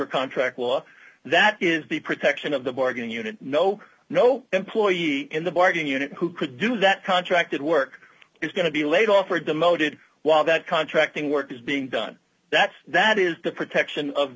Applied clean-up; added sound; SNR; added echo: none; none; none; none.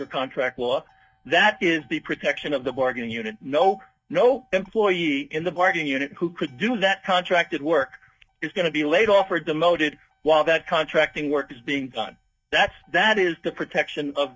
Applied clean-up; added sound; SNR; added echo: neural mask model DeepFilterNet 3.